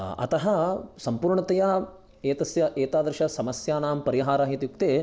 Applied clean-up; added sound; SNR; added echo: none; none; none; none.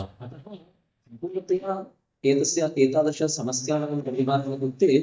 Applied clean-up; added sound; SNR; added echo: neural mask model DeepFilterNet 3.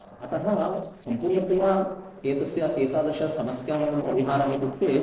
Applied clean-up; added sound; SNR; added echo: neural separator model SepFormer DNS4.